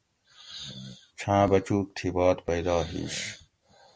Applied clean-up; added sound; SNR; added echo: none; none; none; none.